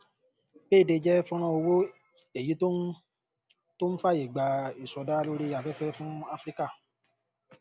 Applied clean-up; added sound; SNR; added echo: none; none; none; none.